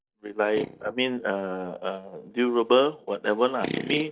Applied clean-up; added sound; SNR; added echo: neural mask model DeepFilterNet 3.